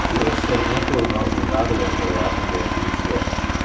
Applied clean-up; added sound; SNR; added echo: none; Aircraft; -4 dB; reverberation time 0.3 s.